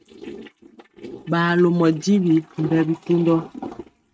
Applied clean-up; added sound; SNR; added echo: neural mask model RNNoise.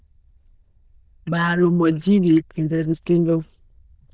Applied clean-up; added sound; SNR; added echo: neural diffusion model UNIVERSE++.